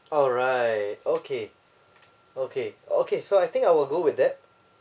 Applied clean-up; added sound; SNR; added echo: none; none; none; none.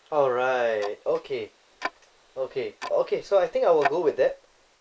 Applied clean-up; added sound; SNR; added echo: neural mask model Resemble Enhance denoiser.